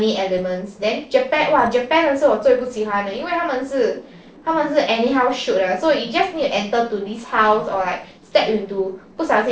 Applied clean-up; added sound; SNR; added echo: neural separator model SepFormer DNS4.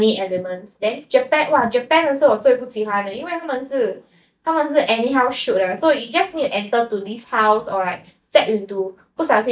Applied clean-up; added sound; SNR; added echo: neural mask model DeepFilterNet 3.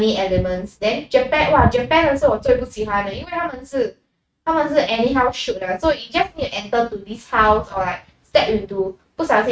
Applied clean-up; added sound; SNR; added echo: neural mask model RNNoise.